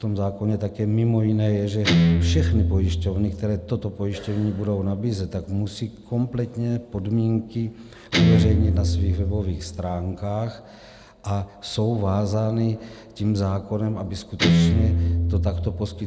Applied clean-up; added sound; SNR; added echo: none; Guitar; 1 dB; none.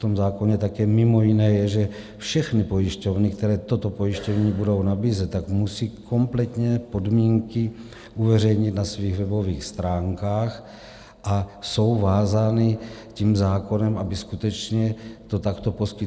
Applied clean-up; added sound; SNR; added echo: none; none; none; none.